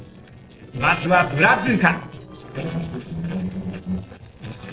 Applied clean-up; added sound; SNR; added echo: neural separator model SepFormer DNS4.